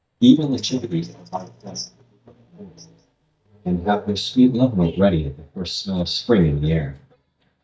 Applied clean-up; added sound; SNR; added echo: neural mask model DeepFilterNet 3.